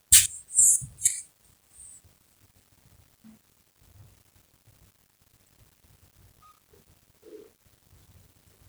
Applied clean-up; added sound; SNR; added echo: none; none; none; none.